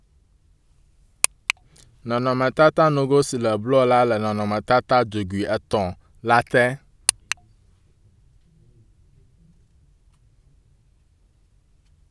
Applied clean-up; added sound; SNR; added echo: none; none; none; none.